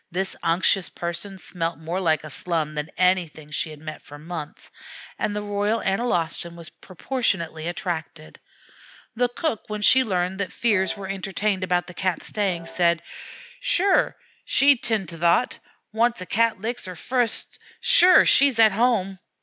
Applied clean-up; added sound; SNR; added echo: none; Piano; 16 dB; none.